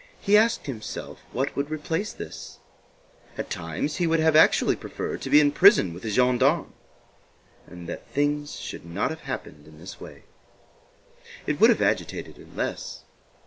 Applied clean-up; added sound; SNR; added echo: none; none; none; none.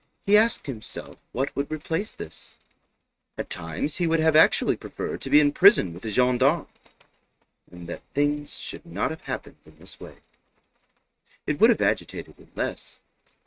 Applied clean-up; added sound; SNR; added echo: neural mask model RNNoise.